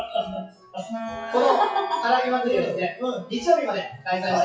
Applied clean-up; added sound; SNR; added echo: classical method WPE with log-MMSE.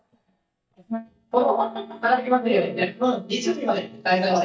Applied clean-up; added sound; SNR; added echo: neural mask model DeepFilterNet 3.